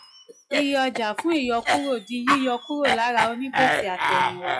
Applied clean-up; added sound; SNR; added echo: classical method log-MMSE.